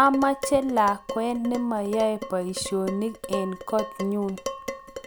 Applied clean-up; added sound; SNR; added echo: none; Dishes, pots, and pans; 11 dB; none.